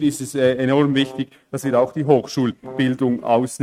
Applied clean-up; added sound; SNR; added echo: neural mask model RNNoise.